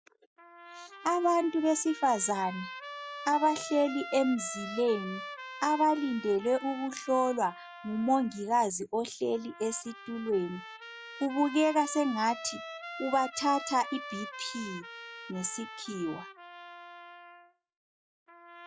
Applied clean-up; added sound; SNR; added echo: classical method log-MMSE.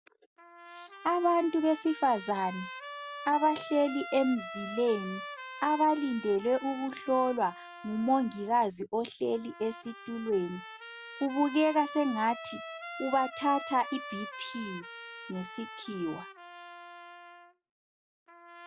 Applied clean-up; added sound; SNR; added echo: none; Trumpet; 13 dB; none.